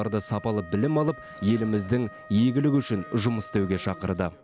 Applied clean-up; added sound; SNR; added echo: none; Wind instrument, woodwind instrument; 19 dB; none.